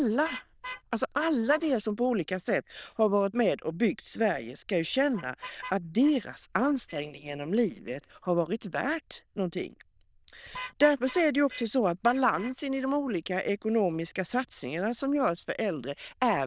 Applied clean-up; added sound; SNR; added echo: neural diffusion model UNIVERSE++.